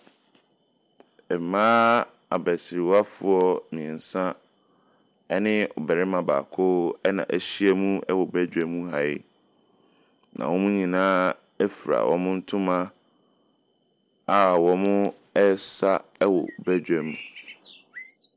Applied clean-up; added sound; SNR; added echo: none; Bird; 20 dB; none.